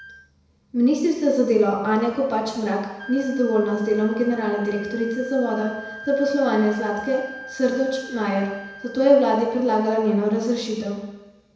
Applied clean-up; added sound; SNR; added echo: none; Wind instrument, woodwind instrument; 18 dB; reverberation time 1.0 s.